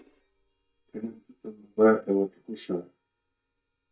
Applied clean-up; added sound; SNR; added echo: neural mask model DeepFilterNet 3.